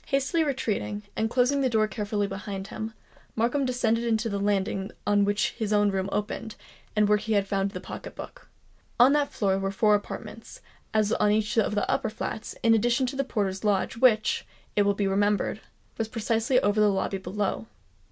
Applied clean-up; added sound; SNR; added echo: none; none; none; none.